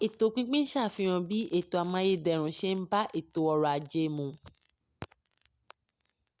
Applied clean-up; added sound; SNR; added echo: none; none; none; none.